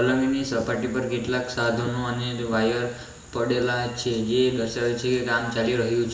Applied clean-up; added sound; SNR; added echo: none; Fireworks / Ocean; 20 dB; reverberation time 1.0 s.